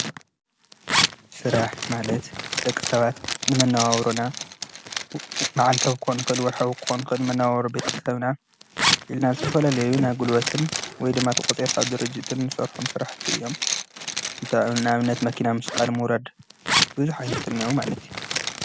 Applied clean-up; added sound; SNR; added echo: none; Zipper (clothing); 4 dB; none.